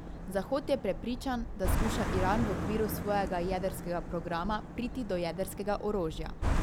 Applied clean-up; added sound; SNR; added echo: none; Car passing by; 1 dB; none.